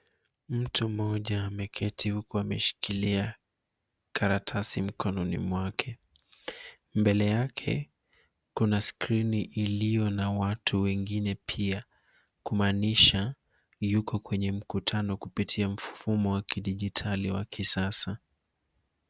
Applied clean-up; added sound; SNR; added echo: none; none; none; none.